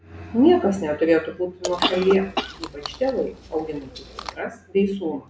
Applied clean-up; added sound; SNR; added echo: none; Chewing, mastication / Cough; 8 dB; none.